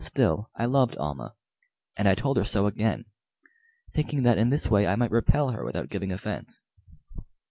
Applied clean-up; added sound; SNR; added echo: none; none; none; none.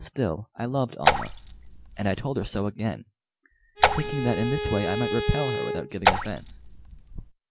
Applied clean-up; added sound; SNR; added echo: none; Raindrop / Splash, splatter + Bowed string instrument; -2 dB; none.